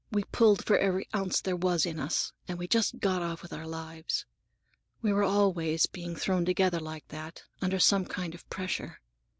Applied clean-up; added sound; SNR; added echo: none; none; none; none.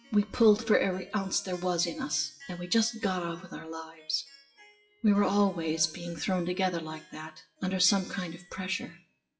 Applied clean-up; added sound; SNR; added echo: classical method WPE with log-MMSE.